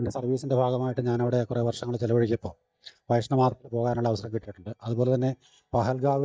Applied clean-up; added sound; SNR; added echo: neural mask model DeepFilterNet 3.